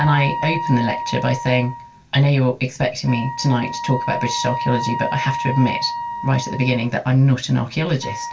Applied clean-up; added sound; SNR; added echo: none; Wind instrument, woodwind instrument; 8 dB; reverberation time 0.2 s.